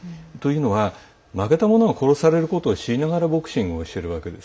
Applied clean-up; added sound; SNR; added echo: none; none; none; none.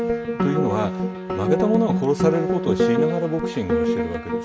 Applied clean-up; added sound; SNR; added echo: none; Piano; -1 dB; none.